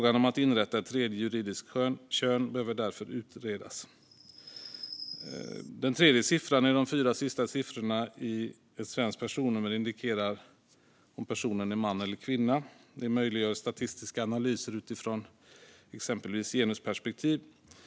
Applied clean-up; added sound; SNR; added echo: none; Chirp, tweet; 15 dB; none.